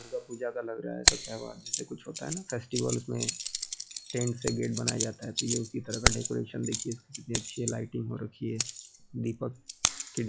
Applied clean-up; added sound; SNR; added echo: classical method log-MMSE.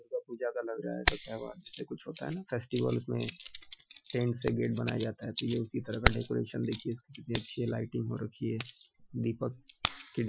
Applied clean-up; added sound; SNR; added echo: classical method Wiener filter.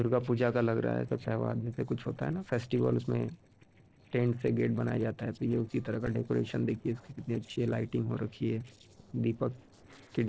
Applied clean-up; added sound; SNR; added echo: neural separator model SepFormer DNS4.